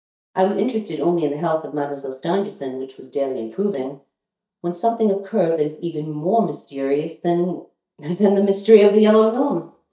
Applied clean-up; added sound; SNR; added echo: neural mask model DeepFilterNet 3.